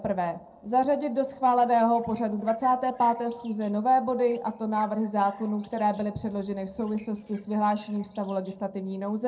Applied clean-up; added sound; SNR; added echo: neural separator model SepFormer DNS4.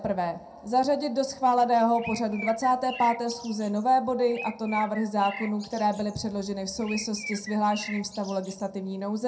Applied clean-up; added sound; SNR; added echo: none; Bird; 14 dB; reverberation time 0.2 s.